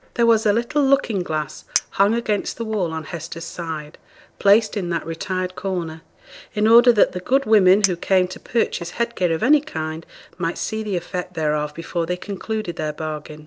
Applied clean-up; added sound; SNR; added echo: neural separator model SepFormer DNS4.